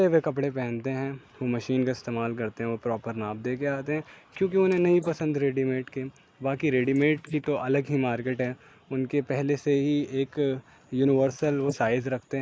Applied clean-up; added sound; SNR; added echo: neural mask model Resemble Enhance denoiser.